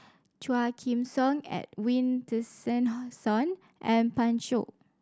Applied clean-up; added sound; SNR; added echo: none; none; none; none.